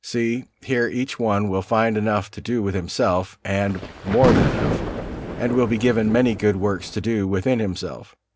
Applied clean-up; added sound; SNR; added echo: none; Thunder; 4 dB; none.